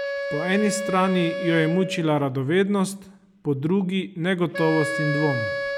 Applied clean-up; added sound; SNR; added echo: none; Wind instrument, woodwind instrument; 7 dB; none.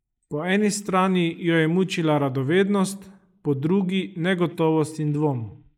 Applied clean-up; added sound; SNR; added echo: neural mask model Resemble Enhance denoiser.